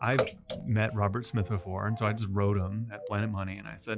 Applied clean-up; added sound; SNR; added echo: classical method log-MMSE.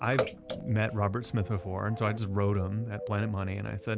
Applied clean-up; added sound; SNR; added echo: none; Bathtub (filling or washing) / Water / Splash, splatter; 10 dB; none.